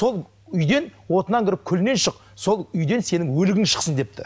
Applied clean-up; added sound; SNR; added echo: none; none; none; none.